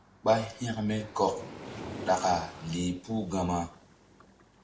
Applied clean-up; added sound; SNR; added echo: none; Waves, surf; 15 dB; none.